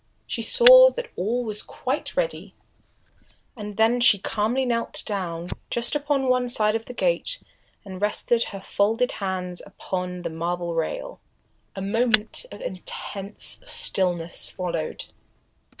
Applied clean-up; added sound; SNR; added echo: none; Fire; 15 dB; none.